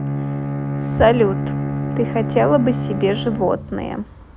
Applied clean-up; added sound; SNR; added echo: none; Bowed string instrument; 3 dB; none.